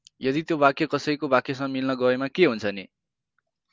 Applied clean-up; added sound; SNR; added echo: none; none; none; none.